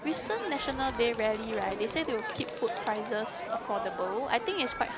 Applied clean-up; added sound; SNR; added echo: none; Crowd; 6 dB; none.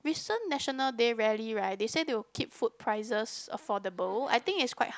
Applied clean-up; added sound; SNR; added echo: none; none; none; none.